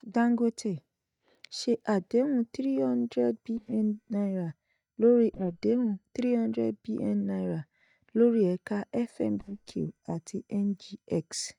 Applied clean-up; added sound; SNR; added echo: neural mask model DeepFilterNet 3.